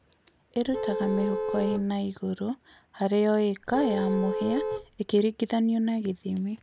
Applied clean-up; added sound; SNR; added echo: none; Vehicle horn, car horn, honking; 4 dB; none.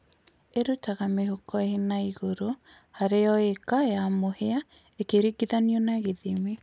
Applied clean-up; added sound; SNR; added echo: none; none; none; none.